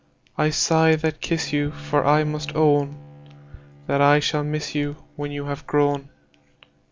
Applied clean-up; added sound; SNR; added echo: none; Bowed string instrument; 19 dB; none.